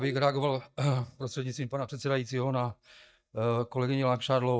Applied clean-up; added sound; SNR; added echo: neural mask model DeepFilterNet 3.